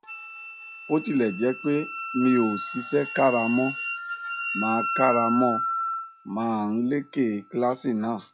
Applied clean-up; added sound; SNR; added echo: classical method log-MMSE.